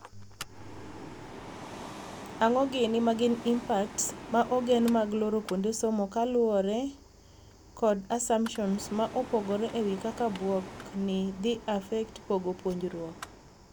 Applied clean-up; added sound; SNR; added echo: none; Mechanical fan; 15 dB; none.